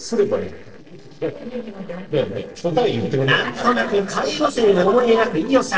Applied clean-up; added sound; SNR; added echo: neural separator model SepFormer DNS4.